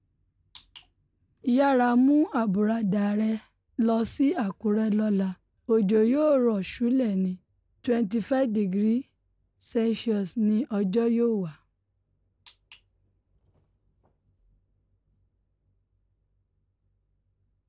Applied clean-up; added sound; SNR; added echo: none; none; none; none.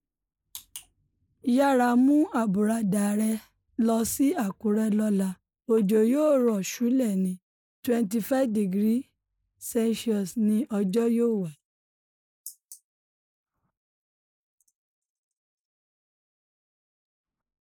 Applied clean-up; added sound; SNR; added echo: neural mask model Resemble Enhance denoiser.